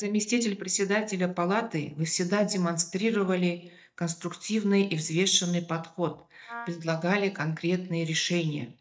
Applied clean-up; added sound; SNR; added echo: neural mask model DeepFilterNet 3.